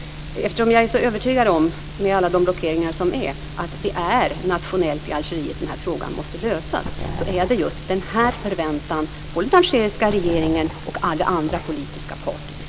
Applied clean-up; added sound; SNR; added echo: none; Growling; 11 dB; none.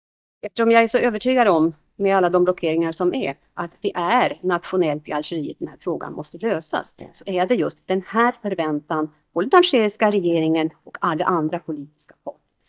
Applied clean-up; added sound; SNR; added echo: neural mask model DeepFilterNet 3.